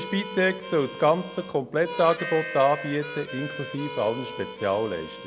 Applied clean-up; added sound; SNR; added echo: none; Harmonica; 11 dB; none.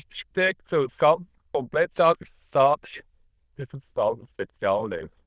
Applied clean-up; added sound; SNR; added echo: neural diffusion model UNIVERSE++.